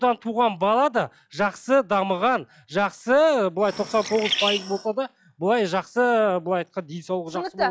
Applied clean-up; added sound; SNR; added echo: classical method log-MMSE.